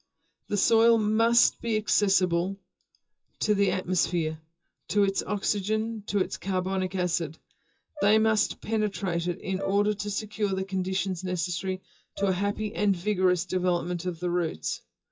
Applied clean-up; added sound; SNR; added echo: classical method WPE with log-MMSE.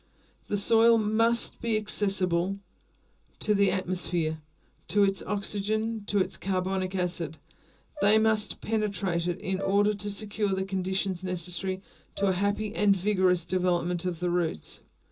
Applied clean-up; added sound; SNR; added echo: none; Brass instrument; 14 dB; reverberation time 0.2 s.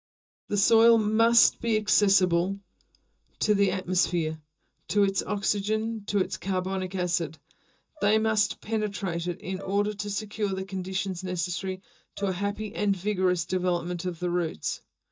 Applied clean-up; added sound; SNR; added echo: neural mask model DeepFilterNet 3.